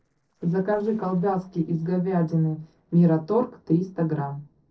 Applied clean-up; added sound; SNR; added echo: neural separator model SepFormer DNS4.